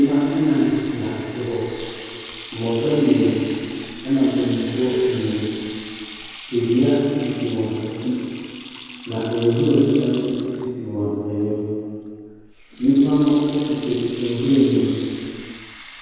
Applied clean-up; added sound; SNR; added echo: none; Sink (filling or washing) / Water tap, faucet; 12 dB; reverberation time 2.2 s.